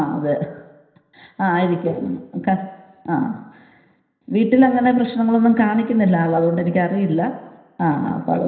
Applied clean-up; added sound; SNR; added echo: none; none; none; reverberation time 0.9 s.